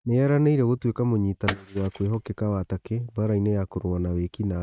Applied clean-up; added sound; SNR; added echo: neural mask model RNNoise.